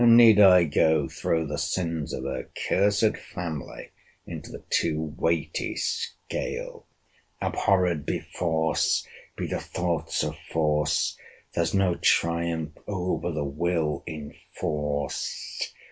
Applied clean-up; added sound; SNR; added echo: none; none; none; none.